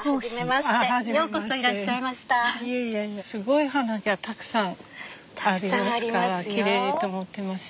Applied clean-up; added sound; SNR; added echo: none; none; none; none.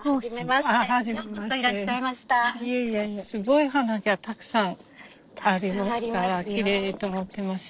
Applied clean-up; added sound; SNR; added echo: neural separator model SepFormer DNS4.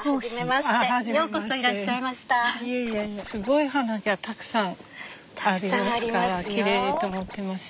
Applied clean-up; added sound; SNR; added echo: none; Scratching (performance technique); 16 dB; none.